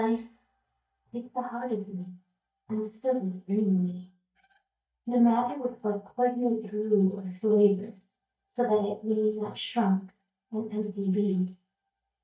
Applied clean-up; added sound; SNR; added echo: neural mask model DeepFilterNet 3.